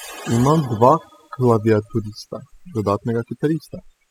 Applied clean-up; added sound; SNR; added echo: classical method spectral subtraction.